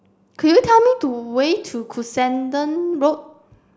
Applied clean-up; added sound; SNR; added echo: none; none; none; none.